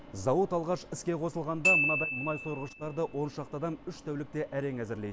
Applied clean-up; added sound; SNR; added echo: none; Glockenspiel; 1 dB; none.